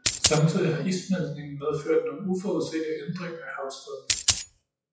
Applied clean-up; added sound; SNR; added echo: classical method WPE with log-MMSE.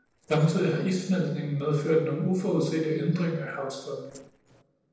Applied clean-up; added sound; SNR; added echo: neural separator model SepFormer DNS4.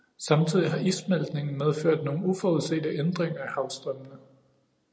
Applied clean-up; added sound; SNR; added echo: none; none; none; none.